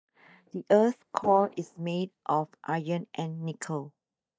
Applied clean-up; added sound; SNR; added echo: neural mask model DeepFilterNet 3.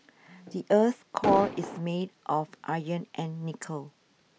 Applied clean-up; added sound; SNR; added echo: none; Explosion; 1 dB; none.